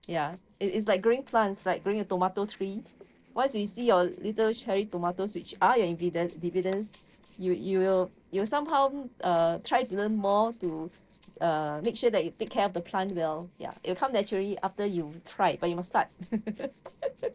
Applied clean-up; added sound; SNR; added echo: neural separator model SepFormer DNS4.